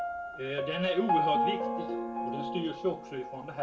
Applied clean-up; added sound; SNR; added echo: none; Piano; -2 dB; reverberation time 0.2 s.